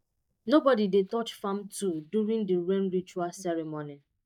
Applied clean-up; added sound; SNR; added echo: neural mask model DeepFilterNet 3.